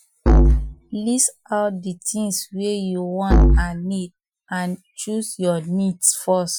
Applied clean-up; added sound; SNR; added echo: classical method Wiener filter.